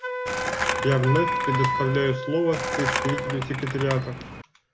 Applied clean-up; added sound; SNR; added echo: none; Skateboard + Wind instrument, woodwind instrument; 2 dB; none.